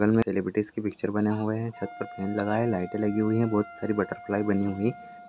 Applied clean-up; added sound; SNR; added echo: none; Wind instrument, woodwind instrument; 18 dB; none.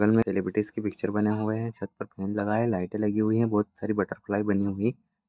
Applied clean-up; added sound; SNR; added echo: neural mask model DeepFilterNet 3.